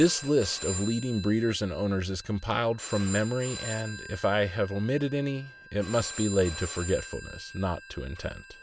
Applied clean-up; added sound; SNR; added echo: none; Telephone; 12 dB; none.